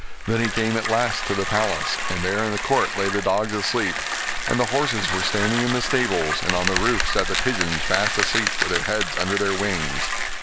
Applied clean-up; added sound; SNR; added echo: none; Bicycle; 3 dB; none.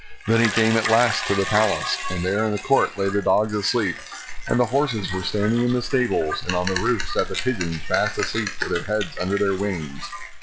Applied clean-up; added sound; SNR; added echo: classical method log-MMSE.